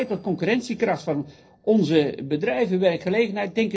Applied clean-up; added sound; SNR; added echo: neural separator model SepFormer DNS4.